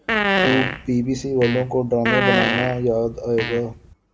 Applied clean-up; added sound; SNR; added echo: none; Fart; 2 dB; none.